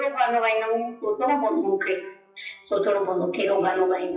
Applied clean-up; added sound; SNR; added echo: classical method WPE with log-MMSE.